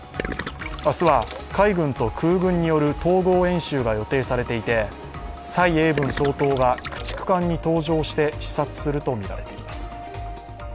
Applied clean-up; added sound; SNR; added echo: none; Gurgling; 12 dB; none.